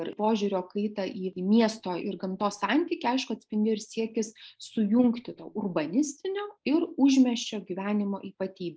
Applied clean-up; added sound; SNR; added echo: neural mask model Resemble Enhance denoiser.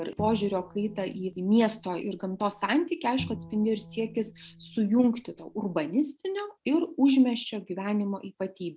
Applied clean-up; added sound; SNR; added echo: none; Bowed string instrument; 17 dB; none.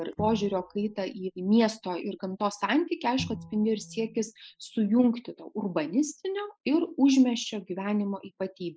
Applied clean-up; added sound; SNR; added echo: classical method spectral subtraction.